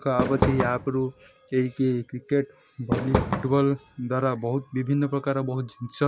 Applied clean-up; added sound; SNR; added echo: none; Fireworks; 2 dB; none.